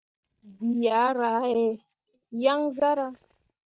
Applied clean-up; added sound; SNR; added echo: neural mask model DeepFilterNet 3.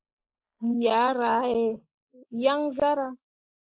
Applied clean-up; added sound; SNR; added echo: neural mask model Resemble Enhance denoiser.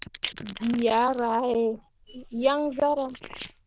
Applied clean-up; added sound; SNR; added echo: neural diffusion model UNIVERSE++.